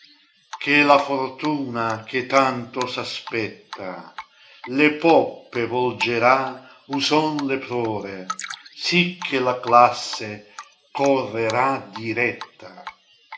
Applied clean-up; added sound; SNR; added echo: none; Drip; 18 dB; reverberation time 0.4 s.